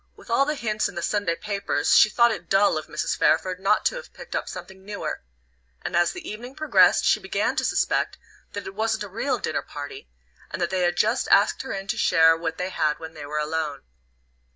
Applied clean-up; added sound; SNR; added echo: none; none; none; none.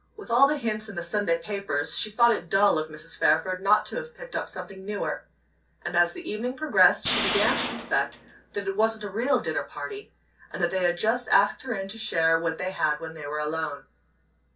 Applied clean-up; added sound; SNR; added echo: none; Tools; 3 dB; reverberation time 0.3 s.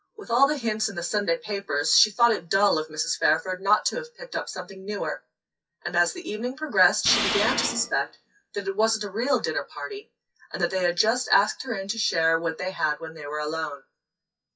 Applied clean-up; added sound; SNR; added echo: classical method WPE with log-MMSE.